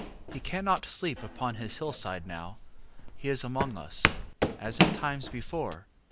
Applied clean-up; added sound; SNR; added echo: none; Walk, footsteps; -1 dB; none.